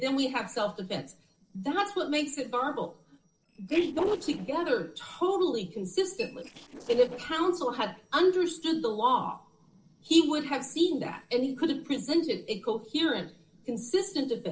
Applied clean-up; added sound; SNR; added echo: neural separator model SepFormer DNS4.